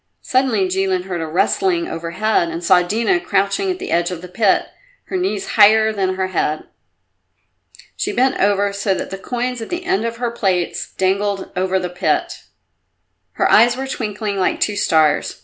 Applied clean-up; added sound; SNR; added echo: none; none; none; none.